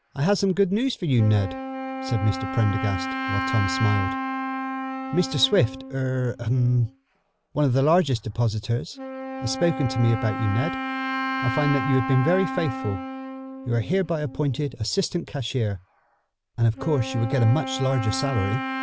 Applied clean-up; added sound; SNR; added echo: none; Wind instrument, woodwind instrument; 7 dB; none.